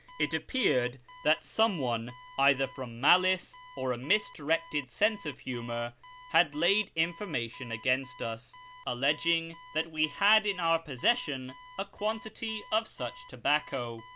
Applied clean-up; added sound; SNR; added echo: none; Alarm; 20 dB; none.